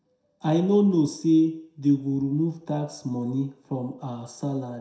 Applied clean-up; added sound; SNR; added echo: none; none; none; reverberation time 0.6 s.